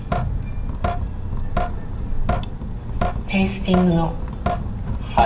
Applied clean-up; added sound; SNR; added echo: none; Drip / Sink (filling or washing); -2 dB; reverberation time 0.8 s.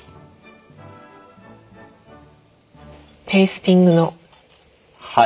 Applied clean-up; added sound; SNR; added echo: none; none; none; none.